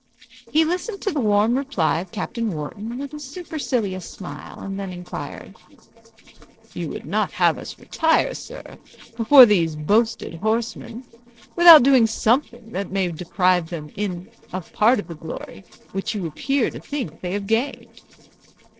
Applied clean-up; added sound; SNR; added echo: neural separator model SepFormer DNS4.